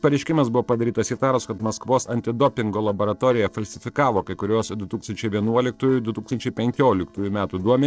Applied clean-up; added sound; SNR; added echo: neural separator model SepFormer DNS4.